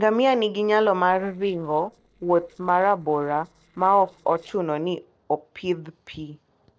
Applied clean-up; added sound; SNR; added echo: neural separator model SepFormer DNS4.